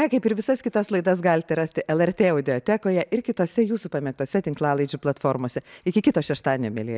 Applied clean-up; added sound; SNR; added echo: none; none; none; none.